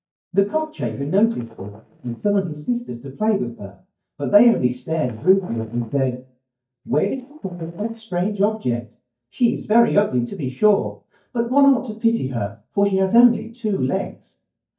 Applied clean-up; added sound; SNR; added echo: neural mask model DeepFilterNet 3.